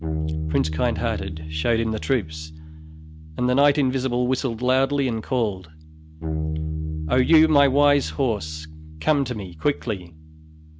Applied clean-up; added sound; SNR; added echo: none; Bass guitar; 7 dB; none.